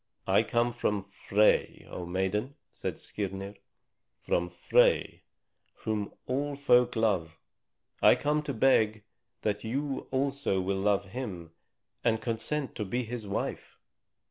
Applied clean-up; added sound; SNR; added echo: none; none; none; none.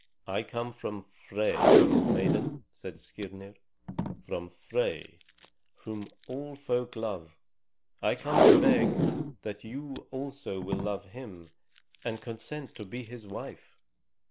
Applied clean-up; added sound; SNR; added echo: none; Packing tape, duct tape; -5 dB; none.